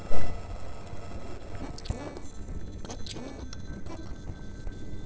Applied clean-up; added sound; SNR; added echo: neural separator model SepFormer DNS4.